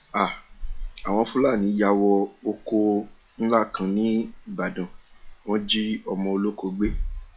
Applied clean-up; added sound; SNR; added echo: classical method log-MMSE.